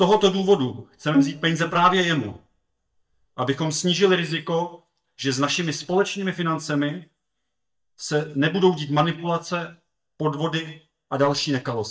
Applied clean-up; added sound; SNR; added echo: neural mask model DeepFilterNet 3.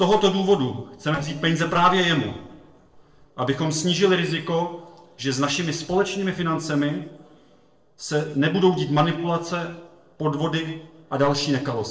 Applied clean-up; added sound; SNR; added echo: neural separator model SepFormer DNS4.